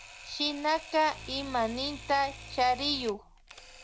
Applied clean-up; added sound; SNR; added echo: none; Bowed string instrument + Camera; 15 dB; none.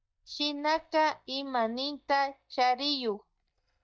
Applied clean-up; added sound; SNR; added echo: neural mask model DeepFilterNet 3.